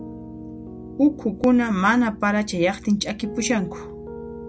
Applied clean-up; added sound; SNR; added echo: none; Piano; 14 dB; none.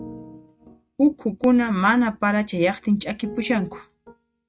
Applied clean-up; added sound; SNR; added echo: neural mask model RNNoise.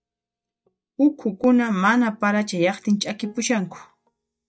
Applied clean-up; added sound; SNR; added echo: neural mask model DeepFilterNet 3.